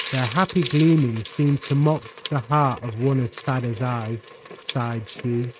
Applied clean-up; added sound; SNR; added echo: neural mask model RNNoise.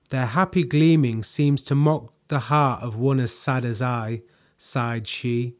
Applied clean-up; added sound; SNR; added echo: none; none; none; none.